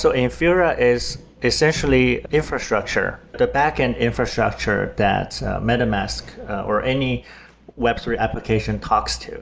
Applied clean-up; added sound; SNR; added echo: none; none; none; none.